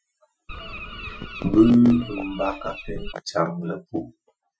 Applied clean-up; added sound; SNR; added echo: classical method Wiener filter.